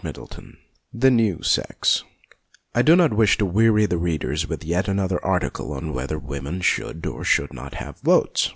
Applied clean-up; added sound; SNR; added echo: none; none; none; none.